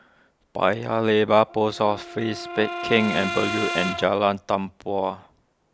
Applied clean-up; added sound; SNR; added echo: none; Brass instrument; 8 dB; none.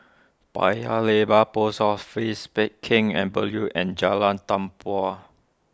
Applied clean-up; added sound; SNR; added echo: none; none; none; none.